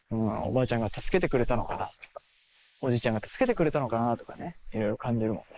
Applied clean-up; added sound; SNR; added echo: neural mask model Resemble Enhance denoiser.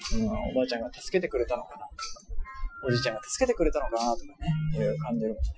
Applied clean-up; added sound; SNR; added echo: classical method Wiener filter.